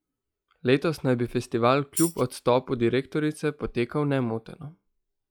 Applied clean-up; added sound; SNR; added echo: classical method log-MMSE.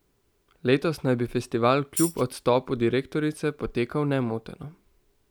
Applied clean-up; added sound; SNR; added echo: none; Tambourine; 8 dB; none.